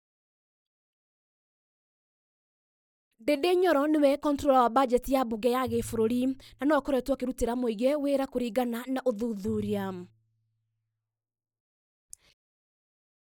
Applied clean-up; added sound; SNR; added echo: neural mask model DeepFilterNet 3.